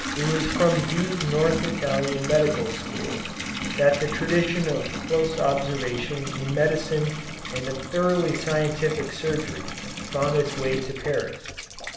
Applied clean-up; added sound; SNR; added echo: none; Bathtub (filling or washing) / Water tap, faucet; 6 dB; reverberation time 0.9 s.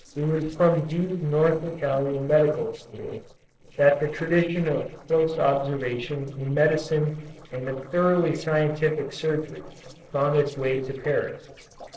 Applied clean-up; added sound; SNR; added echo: neural separator model SepFormer DNS4.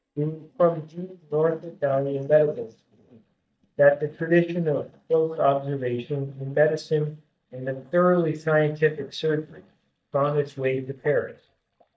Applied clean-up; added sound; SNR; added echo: neural mask model DeepFilterNet 3.